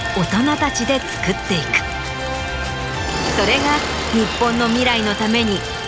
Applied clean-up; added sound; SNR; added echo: none; Bicycle; 14 dB; none.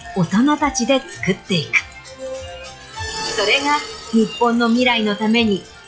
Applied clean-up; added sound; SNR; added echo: classical method log-MMSE.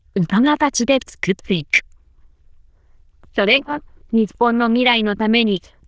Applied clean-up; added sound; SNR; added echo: neural diffusion model UNIVERSE++.